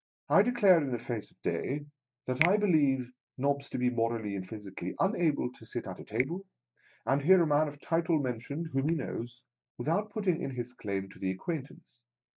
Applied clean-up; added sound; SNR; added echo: neural mask model DeepFilterNet 3.